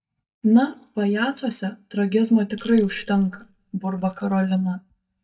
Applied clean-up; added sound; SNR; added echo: neural mask model DeepFilterNet 3.